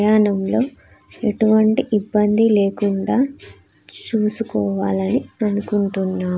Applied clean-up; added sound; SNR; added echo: none; none; none; none.